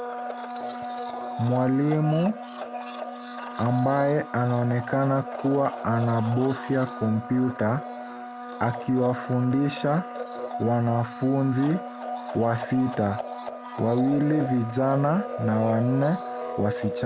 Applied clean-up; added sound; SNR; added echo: none; Domestic sounds, home sounds; 9 dB; none.